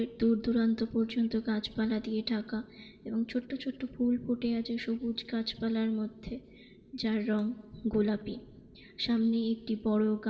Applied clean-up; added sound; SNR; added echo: none; none; none; reverberation time 1.8 s.